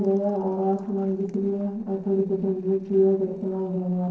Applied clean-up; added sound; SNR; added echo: neural separator model SepFormer DNS4.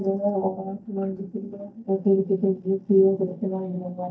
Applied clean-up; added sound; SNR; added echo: neural mask model DeepFilterNet 3.